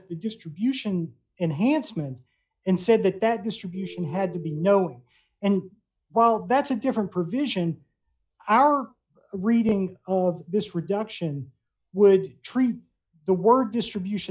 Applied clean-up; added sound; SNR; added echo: classical method log-MMSE.